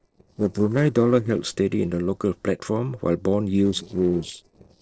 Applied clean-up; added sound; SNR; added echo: neural separator model SepFormer DNS4.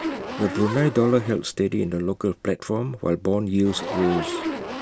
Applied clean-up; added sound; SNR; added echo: none; Zipper (clothing); 9 dB; none.